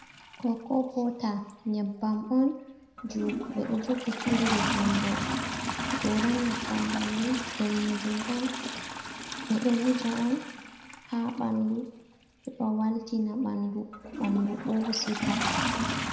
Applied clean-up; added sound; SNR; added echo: none; Toilet flush; 5 dB; reverberation time 0.8 s.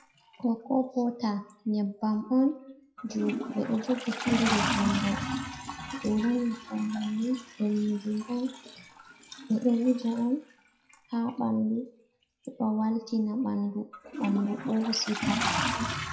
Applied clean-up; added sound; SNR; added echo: classical method WPE with log-MMSE.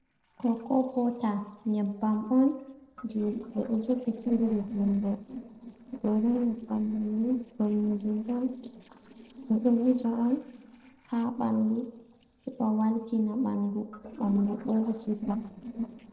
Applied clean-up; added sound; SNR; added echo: neural separator model SepFormer DNS4.